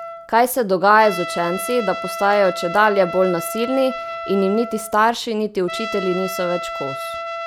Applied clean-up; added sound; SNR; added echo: none; Trumpet; 9 dB; none.